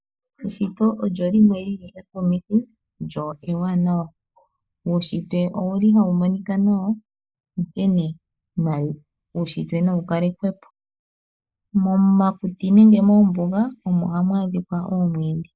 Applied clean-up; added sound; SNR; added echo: neural mask model Resemble Enhance denoiser.